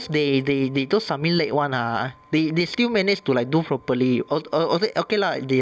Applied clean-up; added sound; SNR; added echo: none; none; none; none.